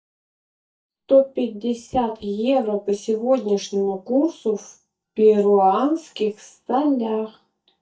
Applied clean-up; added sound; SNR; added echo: neural mask model DeepFilterNet 3.